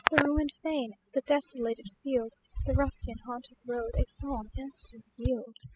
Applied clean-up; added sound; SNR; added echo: classical method spectral subtraction.